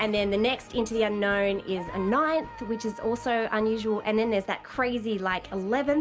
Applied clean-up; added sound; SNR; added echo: none; none; none; none.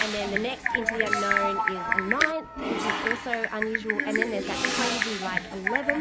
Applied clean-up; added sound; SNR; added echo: none; Acoustic guitar + Typing; -3 dB; none.